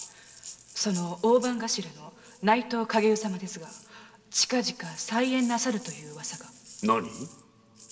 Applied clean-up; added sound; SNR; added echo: none; Rattle (instrument); 19 dB; reverberation time 1.8 s.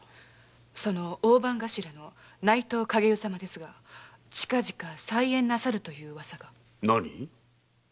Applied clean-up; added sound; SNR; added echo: none; none; none; none.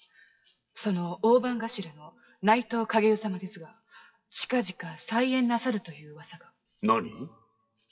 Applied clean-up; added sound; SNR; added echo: classical method WPE with log-MMSE.